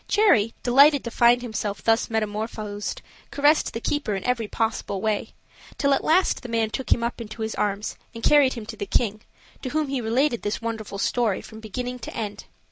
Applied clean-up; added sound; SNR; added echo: none; none; none; none.